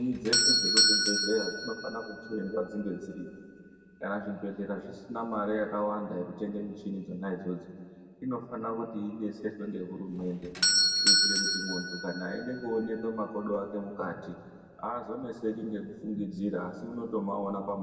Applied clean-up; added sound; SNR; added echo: none; Doorbell; -2 dB; reverberation time 1.7 s.